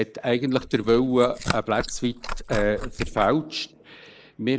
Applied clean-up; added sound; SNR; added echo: neural mask model Resemble Enhance denoiser.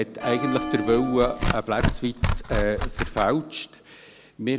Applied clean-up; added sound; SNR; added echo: none; Bell + Tearing; 1 dB; none.